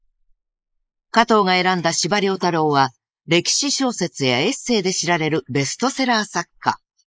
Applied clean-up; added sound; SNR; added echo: neural mask model Resemble Enhance denoiser.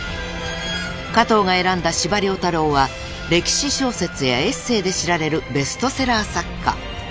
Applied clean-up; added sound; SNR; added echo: none; none; none; none.